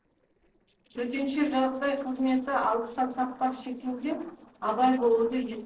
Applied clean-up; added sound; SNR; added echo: neural separator model SepFormer DNS4.